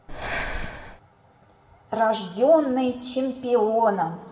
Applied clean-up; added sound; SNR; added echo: none; Breathing; 9 dB; reverberation time 2.3 s.